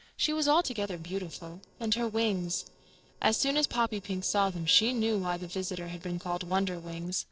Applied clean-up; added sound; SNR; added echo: neural separator model SepFormer DNS4.